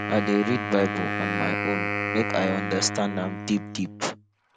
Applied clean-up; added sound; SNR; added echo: none; Wind instrument, woodwind instrument; 2 dB; none.